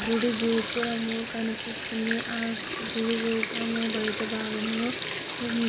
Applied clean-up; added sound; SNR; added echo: none; Sink (filling or washing); -2 dB; none.